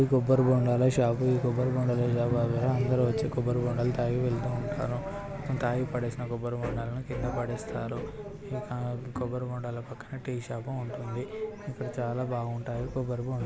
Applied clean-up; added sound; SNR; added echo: none; Bowed string instrument; 16 dB; none.